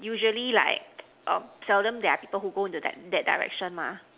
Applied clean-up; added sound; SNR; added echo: none; none; none; none.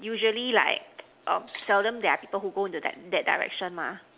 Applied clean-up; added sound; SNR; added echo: none; Rattle (instrument); 17 dB; none.